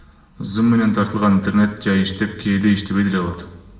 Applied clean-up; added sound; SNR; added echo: none; none; none; reverberation time 0.8 s.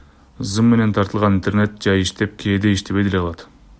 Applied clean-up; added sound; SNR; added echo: none; none; none; none.